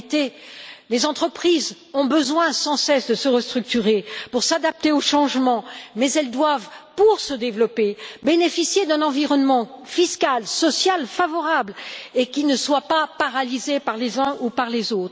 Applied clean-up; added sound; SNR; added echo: none; none; none; none.